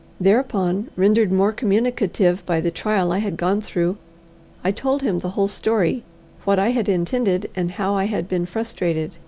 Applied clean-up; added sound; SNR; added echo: none; none; none; none.